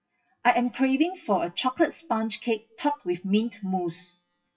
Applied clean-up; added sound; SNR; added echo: classical method WPE with log-MMSE.